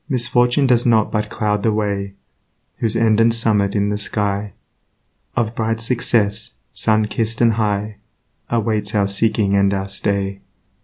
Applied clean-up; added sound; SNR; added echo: none; none; none; none.